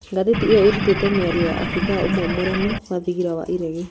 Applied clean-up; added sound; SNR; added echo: none; Engine / Boat, Water vehicle; 4 dB; none.